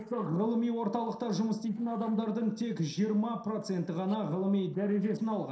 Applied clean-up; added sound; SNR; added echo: neural separator model SepFormer DNS4.